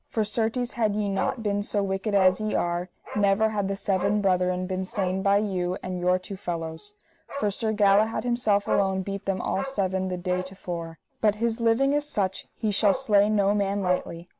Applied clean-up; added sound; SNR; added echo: none; Bark; 12 dB; none.